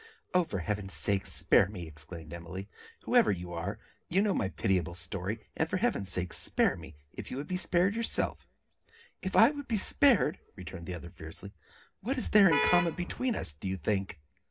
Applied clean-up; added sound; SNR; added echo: none; Vehicle horn, car horn, honking; 1 dB; reverberation time 0.3 s.